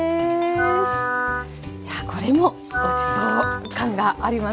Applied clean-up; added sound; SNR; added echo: none; Wind instrument, woodwind instrument; 3 dB; none.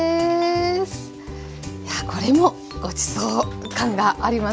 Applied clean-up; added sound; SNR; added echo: none; none; none; none.